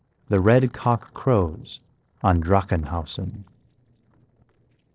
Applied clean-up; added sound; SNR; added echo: neural separator model SepFormer DNS4.